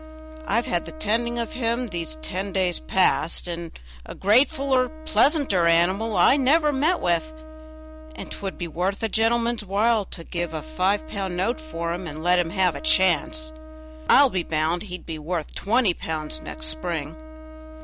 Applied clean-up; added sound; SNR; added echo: none; Wind instrument, woodwind instrument; 17 dB; none.